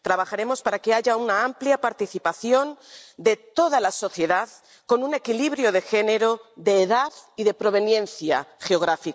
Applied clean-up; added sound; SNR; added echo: none; none; none; none.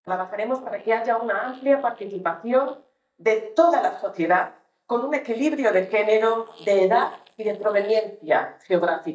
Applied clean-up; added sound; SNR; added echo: neural mask model DeepFilterNet 3.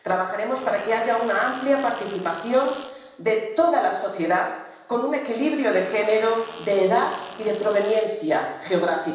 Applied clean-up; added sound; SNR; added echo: none; Fart; 18 dB; reverberation time 0.9 s.